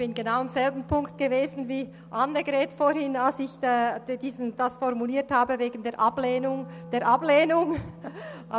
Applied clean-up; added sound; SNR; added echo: none; Wind instrument, woodwind instrument; 20 dB; none.